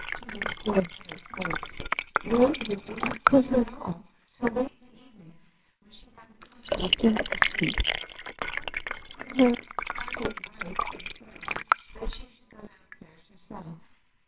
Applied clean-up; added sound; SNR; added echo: neural separator model SepFormer WHAMR!.